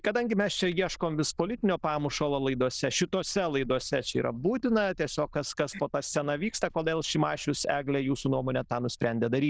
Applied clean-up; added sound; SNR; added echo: neural diffusion model UNIVERSE++.